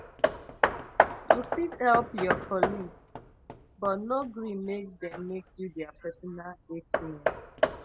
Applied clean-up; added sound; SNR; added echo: none; Hammer; -2 dB; none.